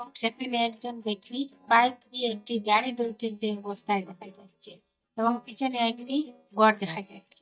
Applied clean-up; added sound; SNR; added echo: neural mask model DeepFilterNet 3.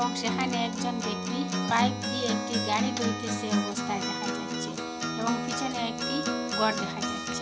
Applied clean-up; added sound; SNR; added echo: none; Acoustic guitar; -2 dB; none.